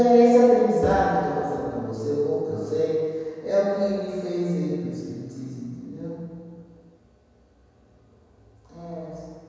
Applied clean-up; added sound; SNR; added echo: none; none; none; reverberation time 1.9 s.